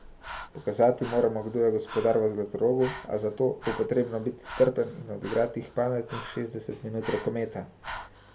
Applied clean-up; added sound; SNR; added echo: none; Breathing; 16 dB; none.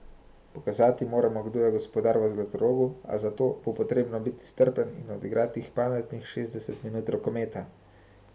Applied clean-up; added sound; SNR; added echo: none; none; none; none.